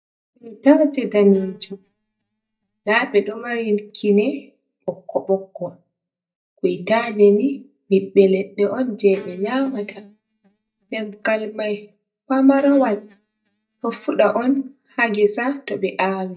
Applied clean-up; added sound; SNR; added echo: neural mask model DeepFilterNet 3.